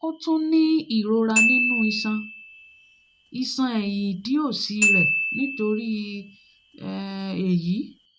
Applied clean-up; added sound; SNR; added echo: none; Glockenspiel; 2 dB; none.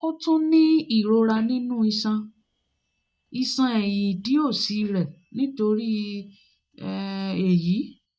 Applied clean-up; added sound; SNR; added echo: neural mask model DeepFilterNet 3.